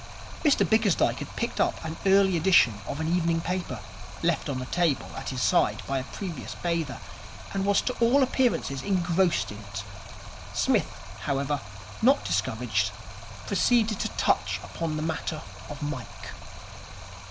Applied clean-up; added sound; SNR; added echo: none; Stream; 11 dB; none.